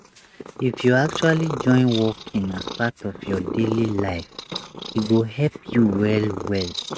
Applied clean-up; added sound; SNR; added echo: neural mask model RNNoise.